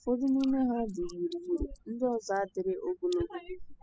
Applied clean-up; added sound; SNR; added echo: classical method spectral subtraction.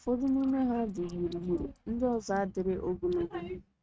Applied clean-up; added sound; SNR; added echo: neural mask model RNNoise.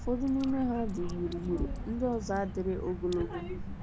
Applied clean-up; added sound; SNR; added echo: none; Drip / Water; 6 dB; none.